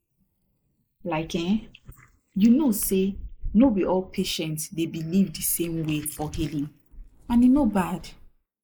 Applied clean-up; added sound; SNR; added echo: neural mask model Resemble Enhance denoiser.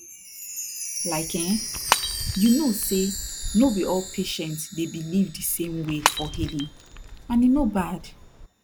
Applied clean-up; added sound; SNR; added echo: none; Chime + Shatter / Crushing; 6 dB; none.